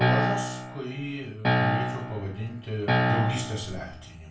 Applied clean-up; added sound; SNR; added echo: none; Piano; -5 dB; reverberation time 0.3 s.